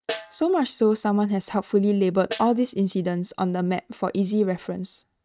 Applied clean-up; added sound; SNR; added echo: neural mask model RNNoise.